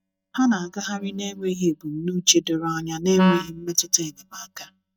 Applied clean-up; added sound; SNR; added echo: neural mask model DeepFilterNet 3.